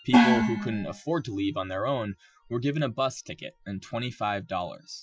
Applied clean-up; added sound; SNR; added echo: classical method Wiener filter.